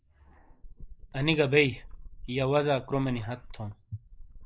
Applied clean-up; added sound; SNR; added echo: neural mask model Resemble Enhance denoiser.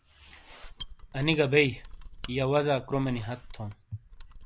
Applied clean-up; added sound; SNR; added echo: none; Mechanisms; 15 dB; none.